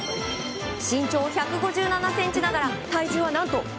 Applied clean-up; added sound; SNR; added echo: none; none; none; none.